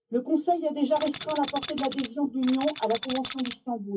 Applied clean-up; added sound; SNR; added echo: classical method WPE with log-MMSE.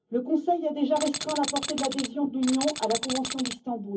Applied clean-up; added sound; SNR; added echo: none; Tools; 6 dB; reverberation time 0.3 s.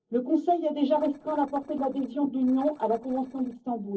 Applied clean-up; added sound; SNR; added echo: neural separator model SepFormer DNS4.